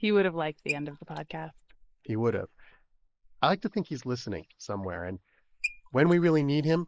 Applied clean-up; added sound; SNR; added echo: neural mask model Resemble Enhance denoiser.